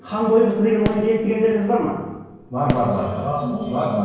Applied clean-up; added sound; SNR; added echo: none; Fireworks; 13 dB; reverberation time 1.0 s.